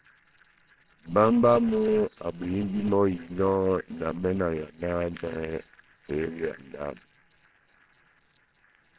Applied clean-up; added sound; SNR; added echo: neural separator model SepFormer WHAMR!.